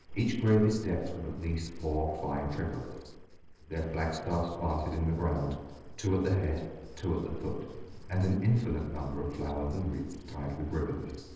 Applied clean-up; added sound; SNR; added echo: neural separator model SepFormer DNS4.